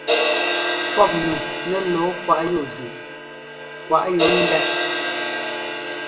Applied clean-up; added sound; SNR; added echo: none; Crash cymbal; 0 dB; reverberation time 0.7 s.